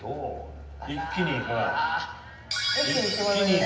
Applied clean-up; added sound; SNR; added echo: none; Car; 18 dB; reverberation time 1.2 s.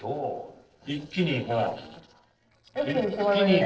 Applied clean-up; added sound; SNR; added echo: neural separator model SepFormer DNS4.